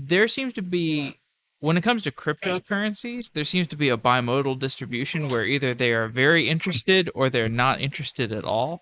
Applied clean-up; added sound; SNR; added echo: neural mask model Resemble Enhance denoiser.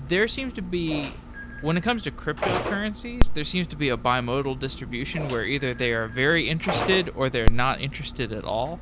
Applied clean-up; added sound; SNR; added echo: none; Telephone; 1 dB; none.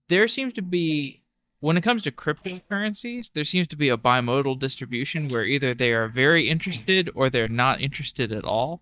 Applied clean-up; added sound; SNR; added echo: neural mask model DeepFilterNet 3.